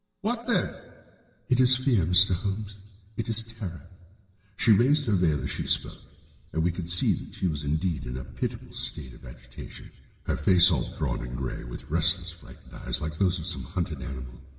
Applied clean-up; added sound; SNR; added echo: none; Wind; 17 dB; reverberation time 1.3 s.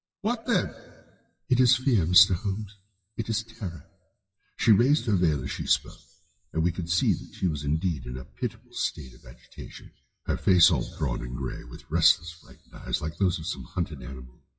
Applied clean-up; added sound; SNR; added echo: classical method WPE with log-MMSE.